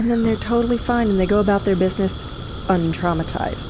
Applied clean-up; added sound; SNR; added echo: none; Fire; 10 dB; none.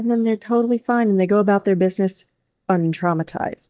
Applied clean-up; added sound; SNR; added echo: neural mask model DeepFilterNet 3.